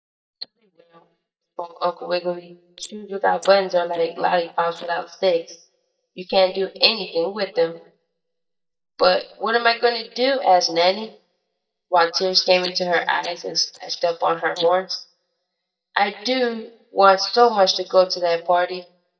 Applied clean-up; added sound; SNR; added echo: neural mask model DeepFilterNet 3.